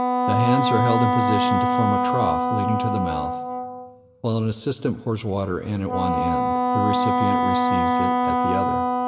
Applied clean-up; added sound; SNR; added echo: none; Wind instrument, woodwind instrument; -4 dB; reverberation time 1.5 s.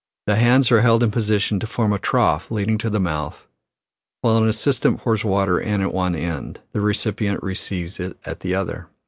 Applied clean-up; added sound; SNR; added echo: none; none; none; none.